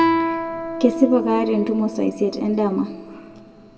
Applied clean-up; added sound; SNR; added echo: none; Guitar; 4 dB; reverberation time 1.7 s.